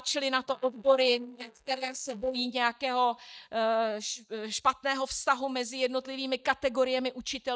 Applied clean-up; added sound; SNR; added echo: neural mask model DeepFilterNet 3.